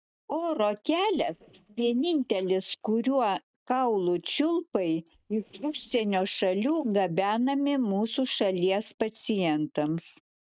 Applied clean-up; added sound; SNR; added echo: neural mask model DeepFilterNet 3.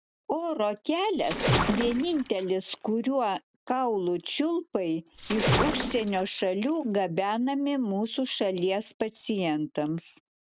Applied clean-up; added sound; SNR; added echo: none; Splash, splatter; 2 dB; none.